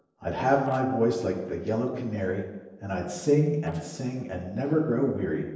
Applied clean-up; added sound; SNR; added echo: neural separator model SepFormer DNS4.